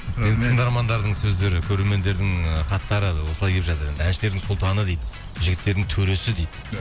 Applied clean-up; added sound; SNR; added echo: none; Bird vocalization, bird call, bird song; 12 dB; none.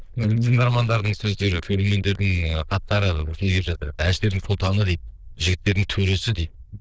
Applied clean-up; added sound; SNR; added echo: neural diffusion model UNIVERSE++.